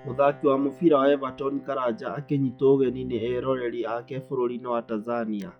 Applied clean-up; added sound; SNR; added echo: classical method log-MMSE.